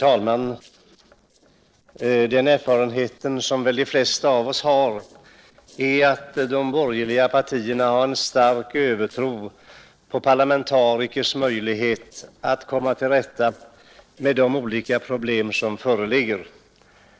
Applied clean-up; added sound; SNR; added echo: neural separator model SepFormer DNS4.